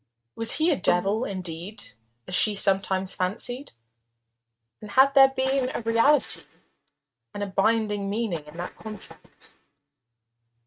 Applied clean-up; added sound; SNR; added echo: neural mask model RNNoise.